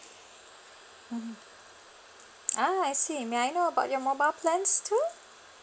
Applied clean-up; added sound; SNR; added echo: none; none; none; none.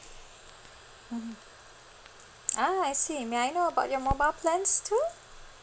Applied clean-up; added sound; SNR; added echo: none; Crackle; 16 dB; none.